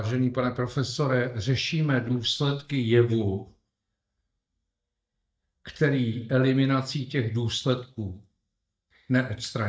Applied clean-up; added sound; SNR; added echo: neural mask model DeepFilterNet 3.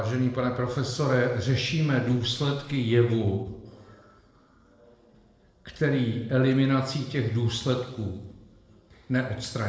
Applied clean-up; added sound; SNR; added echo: neural separator model SepFormer DNS4.